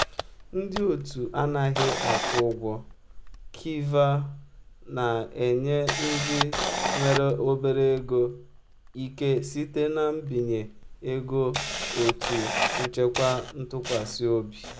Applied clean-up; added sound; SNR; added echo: none; Camera; 6 dB; none.